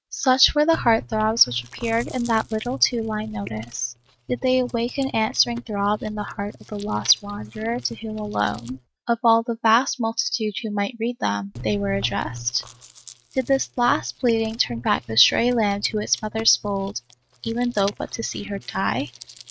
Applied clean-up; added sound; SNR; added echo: neural mask model RNNoise.